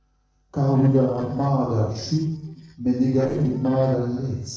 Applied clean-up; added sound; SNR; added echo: neural separator model SepFormer DNS4.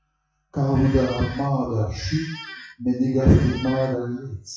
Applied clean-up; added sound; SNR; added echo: classical method WPE with log-MMSE.